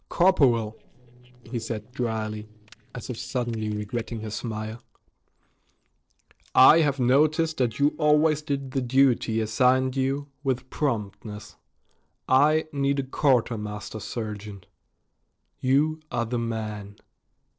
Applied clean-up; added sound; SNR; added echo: neural separator model SepFormer DNS4.